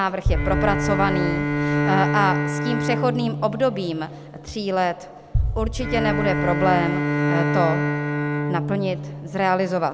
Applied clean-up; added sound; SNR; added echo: none; Bowed string instrument + Boom; -1 dB; none.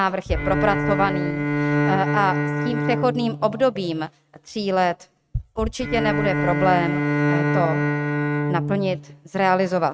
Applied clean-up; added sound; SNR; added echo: neural mask model RNNoise.